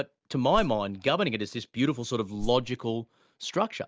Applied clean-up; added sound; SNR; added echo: none; Whoosh, swoosh, swish; 6 dB; none.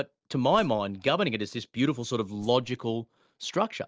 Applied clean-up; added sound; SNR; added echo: neural separator model SepFormer DNS4.